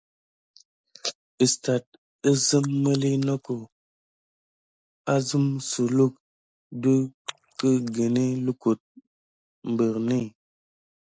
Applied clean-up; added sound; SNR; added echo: neural mask model Resemble Enhance denoiser.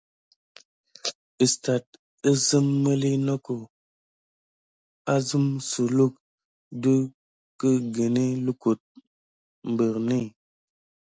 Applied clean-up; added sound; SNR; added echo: none; none; none; none.